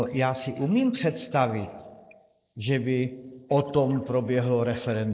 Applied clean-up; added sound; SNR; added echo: neural mask model Resemble Enhance denoiser.